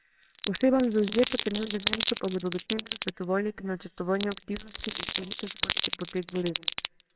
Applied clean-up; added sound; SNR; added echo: neural separator model SepFormer WHAMR!.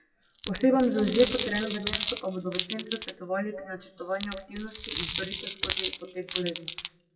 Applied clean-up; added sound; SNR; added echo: classical method WPE with log-MMSE.